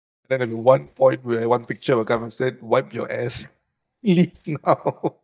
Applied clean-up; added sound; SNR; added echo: neural mask model DeepFilterNet 3.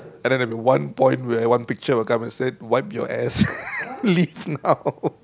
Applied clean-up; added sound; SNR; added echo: none; none; none; none.